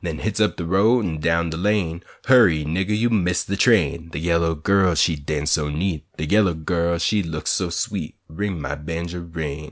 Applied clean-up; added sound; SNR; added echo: none; none; none; none.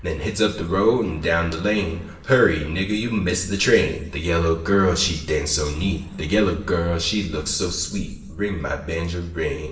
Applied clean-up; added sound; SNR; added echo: none; Traffic noise, roadway noise / Bus; 18 dB; reverberation time 0.9 s.